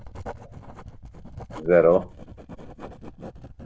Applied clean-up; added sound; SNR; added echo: none; Writing; 13 dB; none.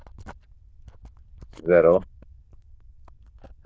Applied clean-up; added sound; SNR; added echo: neural diffusion model UNIVERSE++.